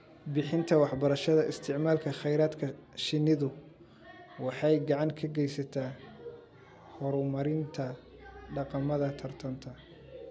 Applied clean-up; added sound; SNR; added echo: none; none; none; none.